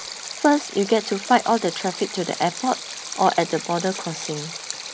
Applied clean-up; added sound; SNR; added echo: none; Stream; 11 dB; none.